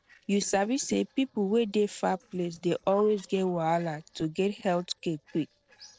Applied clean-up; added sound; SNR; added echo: neural separator model SepFormer DNS4.